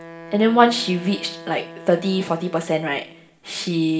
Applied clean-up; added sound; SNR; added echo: none; Wind instrument, woodwind instrument; 18 dB; reverberation time 0.8 s.